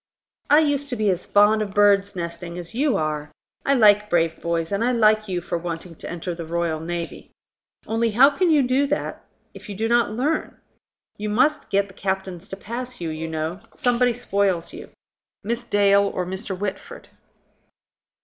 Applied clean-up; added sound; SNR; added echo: none; none; none; none.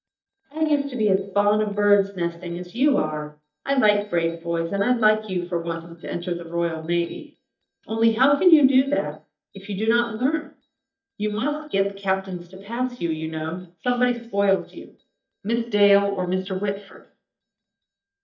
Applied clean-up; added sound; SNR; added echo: neural mask model DeepFilterNet 3.